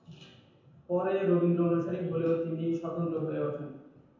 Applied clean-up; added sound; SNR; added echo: none; none; none; reverberation time 0.9 s.